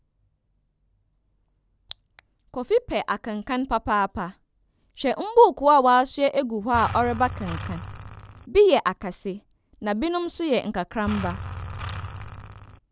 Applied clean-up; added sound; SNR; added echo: none; Engine; 9 dB; none.